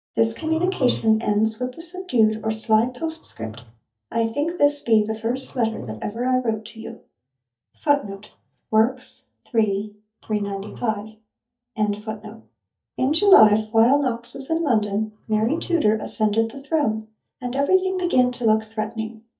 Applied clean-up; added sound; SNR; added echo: neural mask model DeepFilterNet 3.